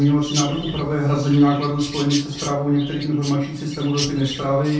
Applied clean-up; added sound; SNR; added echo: none; Chirp, tweet; 14 dB; reverberation time 0.4 s.